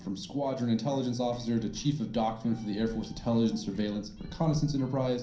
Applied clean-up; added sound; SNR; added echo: none; Wind; 19 dB; reverberation time 0.6 s.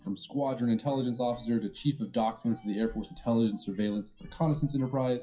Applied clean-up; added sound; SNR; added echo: classical method WPE with log-MMSE.